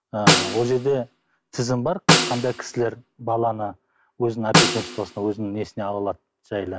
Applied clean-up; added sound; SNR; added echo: none; Snare drum; -3 dB; none.